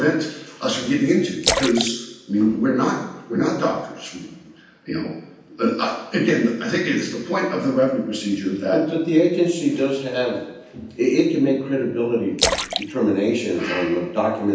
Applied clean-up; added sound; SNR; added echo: none; Splash, splatter; 6 dB; reverberation time 0.9 s.